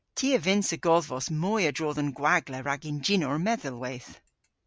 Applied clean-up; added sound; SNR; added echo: none; none; none; none.